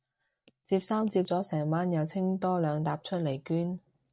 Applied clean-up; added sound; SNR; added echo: neural mask model DeepFilterNet 3.